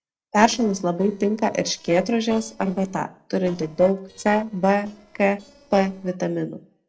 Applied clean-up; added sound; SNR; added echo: neural separator model SepFormer DNS4.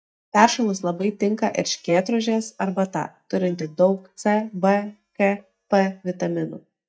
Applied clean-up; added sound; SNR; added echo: neural mask model DeepFilterNet 3.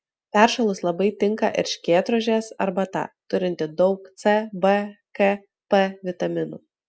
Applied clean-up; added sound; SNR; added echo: none; none; none; none.